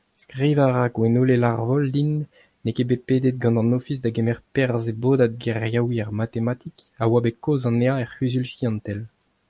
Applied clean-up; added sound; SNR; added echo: none; none; none; none.